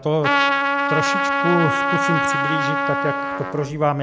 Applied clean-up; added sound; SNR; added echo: none; Trumpet; -3 dB; none.